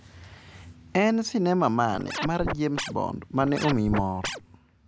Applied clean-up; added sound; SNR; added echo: none; Scratching (performance technique); 7 dB; none.